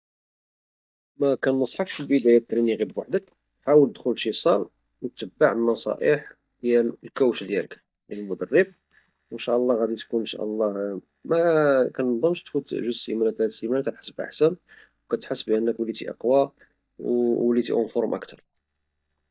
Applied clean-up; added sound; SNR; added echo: neural mask model DeepFilterNet 3.